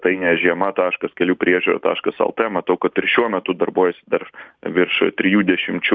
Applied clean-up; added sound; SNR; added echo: none; none; none; none.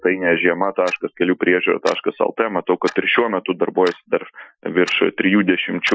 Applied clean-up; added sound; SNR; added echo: classical method Wiener filter.